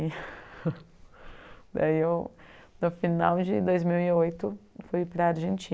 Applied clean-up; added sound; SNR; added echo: none; none; none; none.